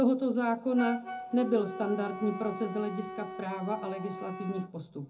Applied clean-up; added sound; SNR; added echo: none; Wind instrument, woodwind instrument; 10 dB; reverberation time 0.3 s.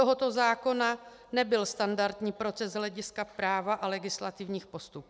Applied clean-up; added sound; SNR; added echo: none; none; none; none.